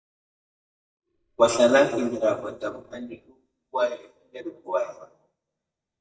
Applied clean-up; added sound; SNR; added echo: neural mask model DeepFilterNet 3.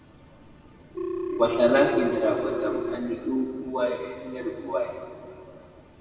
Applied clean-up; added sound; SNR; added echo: none; Telephone; 7 dB; reverberation time 2.5 s.